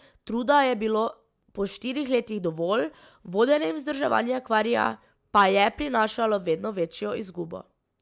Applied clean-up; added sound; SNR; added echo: none; none; none; none.